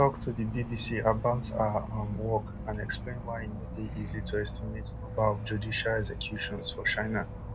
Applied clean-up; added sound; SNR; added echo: none; Insect / Frog; 7 dB; none.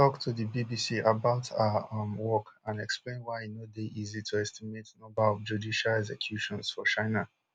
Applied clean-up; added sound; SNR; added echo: none; none; none; none.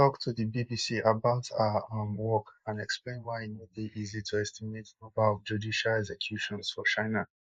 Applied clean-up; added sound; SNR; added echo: neural mask model Resemble Enhance denoiser.